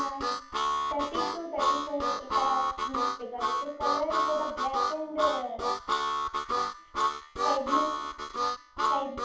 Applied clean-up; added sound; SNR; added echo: none; Harmonica; -5 dB; reverberation time 0.6 s.